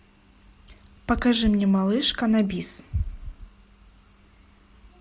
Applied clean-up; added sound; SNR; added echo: none; none; none; none.